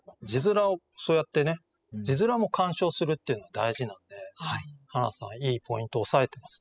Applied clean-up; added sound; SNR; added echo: classical method spectral subtraction.